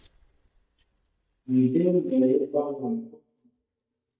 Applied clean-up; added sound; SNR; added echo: neural mask model DeepFilterNet 3.